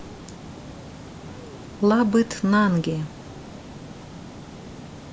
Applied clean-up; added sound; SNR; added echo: none; Water; 14 dB; none.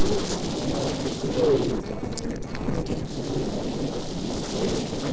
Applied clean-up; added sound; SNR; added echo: neural separator model SepFormer DNS4.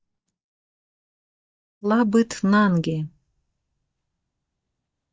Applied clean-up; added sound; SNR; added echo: neural mask model DeepFilterNet 3.